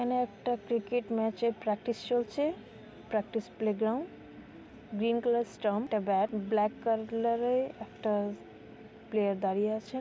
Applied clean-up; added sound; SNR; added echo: none; none; none; none.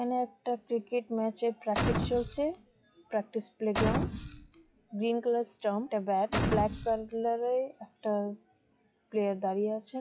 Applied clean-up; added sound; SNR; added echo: classical method log-MMSE.